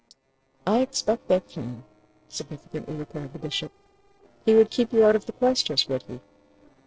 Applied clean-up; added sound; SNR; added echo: neural separator model SepFormer DNS4.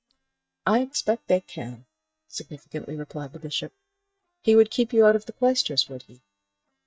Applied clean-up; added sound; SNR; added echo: neural mask model DeepFilterNet 3.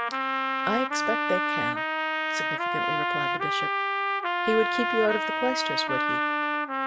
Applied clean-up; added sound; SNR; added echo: none; Trumpet; -4 dB; none.